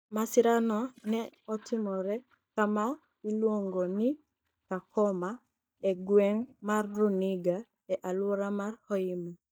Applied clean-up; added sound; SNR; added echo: neural mask model DeepFilterNet 3.